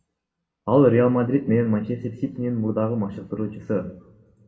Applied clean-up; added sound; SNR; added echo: none; none; none; reverberation time 0.7 s.